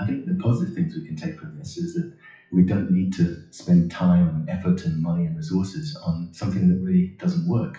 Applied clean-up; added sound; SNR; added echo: classical method WPE with log-MMSE.